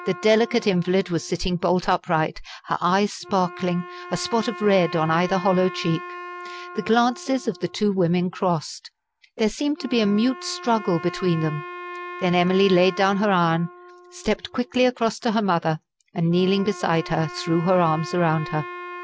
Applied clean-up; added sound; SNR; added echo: none; Wind instrument, woodwind instrument; 15 dB; none.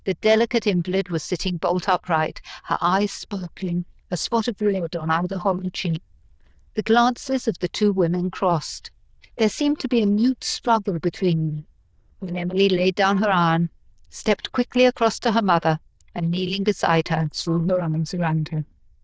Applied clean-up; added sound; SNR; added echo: neural diffusion model UNIVERSE++.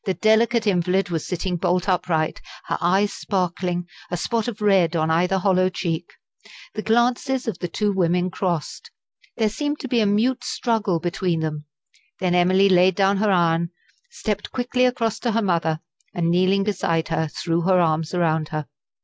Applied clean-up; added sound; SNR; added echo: none; none; none; none.